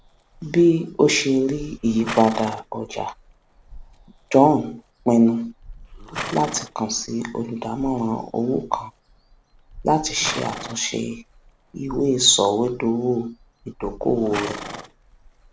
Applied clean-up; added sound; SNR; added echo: none; Livestock, farm animals, working animals; 15 dB; none.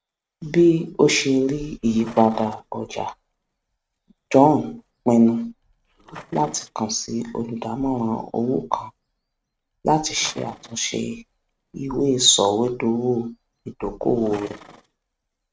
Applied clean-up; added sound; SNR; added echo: neural mask model RNNoise.